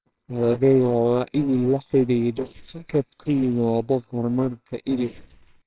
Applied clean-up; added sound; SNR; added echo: neural separator model SepFormer WHAMR!.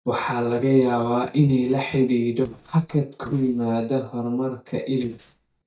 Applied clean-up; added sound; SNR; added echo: neural mask model DeepFilterNet 3.